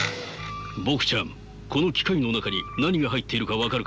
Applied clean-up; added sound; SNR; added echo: none; Coin (dropping); 14 dB; none.